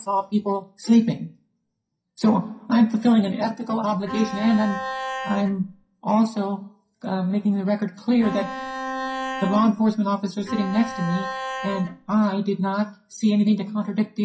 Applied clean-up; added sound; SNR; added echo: classical method WPE with log-MMSE.